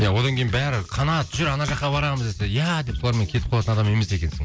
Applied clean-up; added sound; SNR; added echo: none; none; none; none.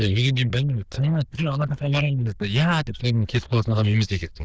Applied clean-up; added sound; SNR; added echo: neural diffusion model UNIVERSE++.